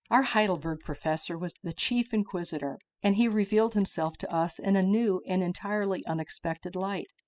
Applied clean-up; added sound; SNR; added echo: classical method spectral subtraction.